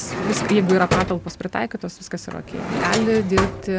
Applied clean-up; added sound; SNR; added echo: none; Drawer open or close; 4 dB; none.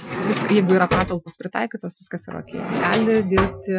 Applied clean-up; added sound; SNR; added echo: classical method Wiener filter.